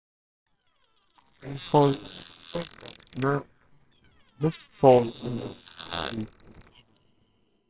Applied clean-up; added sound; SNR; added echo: neural separator model SepFormer WHAMR!.